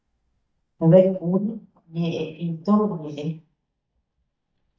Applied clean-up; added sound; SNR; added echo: neural mask model DeepFilterNet 3.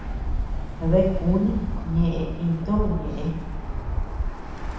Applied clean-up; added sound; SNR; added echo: none; Bird; 1 dB; reverberation time 1.0 s.